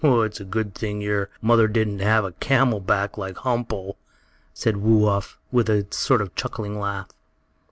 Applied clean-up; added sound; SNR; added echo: none; none; none; none.